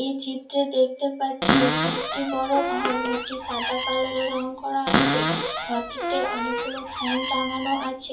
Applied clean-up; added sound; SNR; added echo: none; Cupboard open or close; -1 dB; reverberation time 0.3 s.